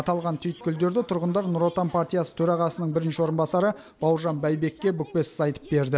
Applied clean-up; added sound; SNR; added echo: none; none; none; none.